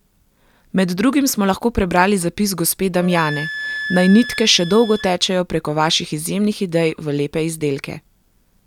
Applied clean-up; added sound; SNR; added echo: none; Wind instrument, woodwind instrument; 12 dB; none.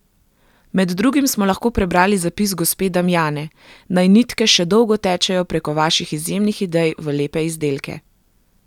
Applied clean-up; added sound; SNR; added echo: none; none; none; none.